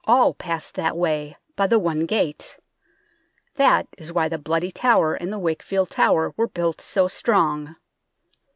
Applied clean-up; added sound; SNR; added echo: none; none; none; none.